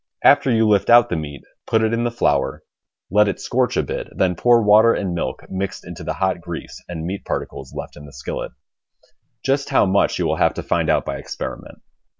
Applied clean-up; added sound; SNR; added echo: none; none; none; none.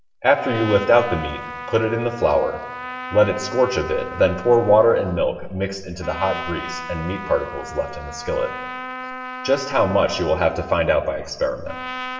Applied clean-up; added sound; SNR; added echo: none; Trumpet; 12 dB; reverberation time 1.0 s.